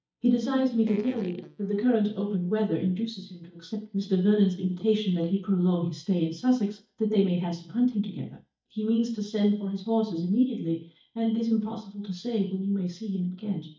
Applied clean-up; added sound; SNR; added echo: neural mask model DeepFilterNet 3.